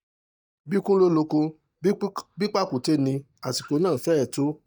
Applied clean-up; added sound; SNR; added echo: neural mask model DeepFilterNet 3.